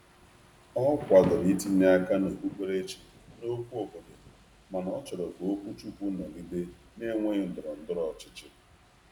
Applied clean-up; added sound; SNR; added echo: none; Thunder / Rain; 17 dB; none.